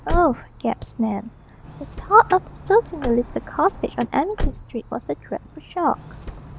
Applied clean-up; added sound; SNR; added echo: none; Car; 9 dB; none.